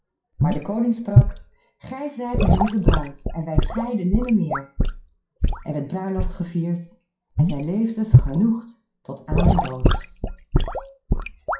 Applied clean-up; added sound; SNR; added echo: classical method WPE with log-MMSE.